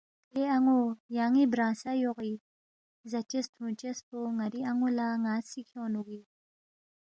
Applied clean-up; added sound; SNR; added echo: none; none; none; none.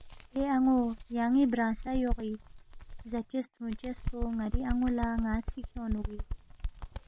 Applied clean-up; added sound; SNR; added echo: none; Bird; 6 dB; none.